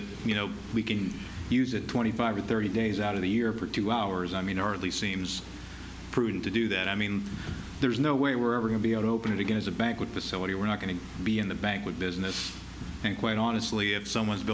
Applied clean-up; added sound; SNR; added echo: none; none; none; none.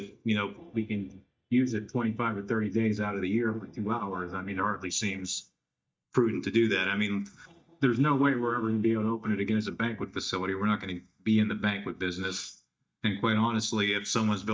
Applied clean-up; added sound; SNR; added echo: neural mask model DeepFilterNet 3.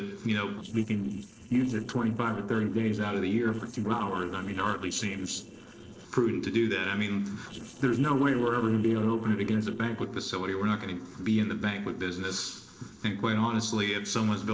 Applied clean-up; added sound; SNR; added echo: neural separator model SepFormer DNS4.